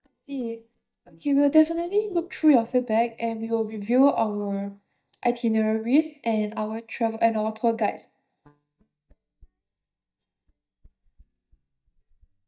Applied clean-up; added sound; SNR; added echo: neural mask model DeepFilterNet 3.